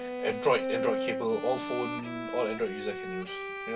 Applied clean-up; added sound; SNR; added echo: none; Bowed string instrument; 3 dB; reverberation time 0.1 s.